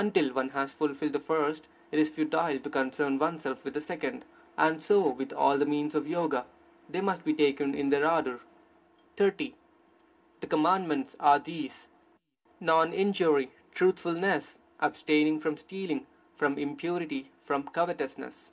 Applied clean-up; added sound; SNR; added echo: none; none; none; reverberation time 0.3 s.